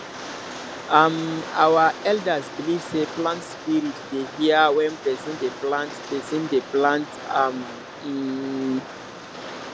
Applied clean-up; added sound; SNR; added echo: none; Rain; 12 dB; none.